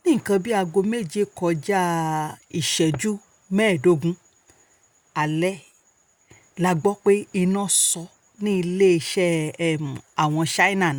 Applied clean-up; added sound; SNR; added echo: none; none; none; none.